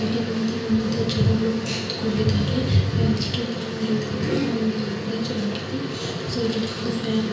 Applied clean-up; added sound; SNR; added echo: none; none; none; reverberation time 0.5 s.